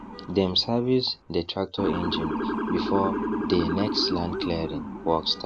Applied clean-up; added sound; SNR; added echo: none; Motor vehicle (road) / Siren; 3 dB; none.